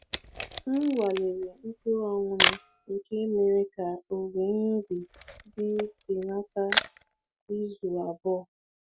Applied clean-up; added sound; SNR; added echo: none; Camera; 5 dB; none.